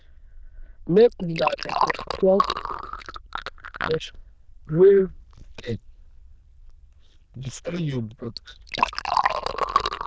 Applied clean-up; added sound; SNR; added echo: neural diffusion model UNIVERSE++.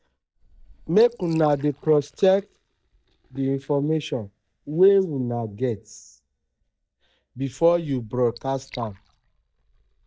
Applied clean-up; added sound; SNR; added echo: neural mask model DeepFilterNet 3.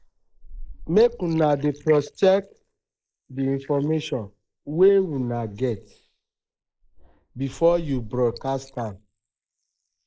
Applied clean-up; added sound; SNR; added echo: neural mask model Resemble Enhance denoiser.